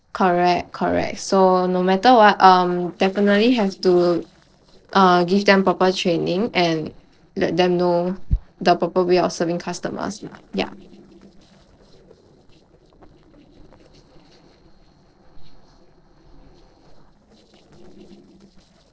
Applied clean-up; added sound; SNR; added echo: neural separator model SepFormer DNS4.